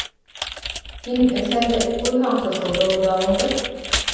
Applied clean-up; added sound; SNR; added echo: none; Computer keyboard; 7 dB; reverberation time 1.2 s.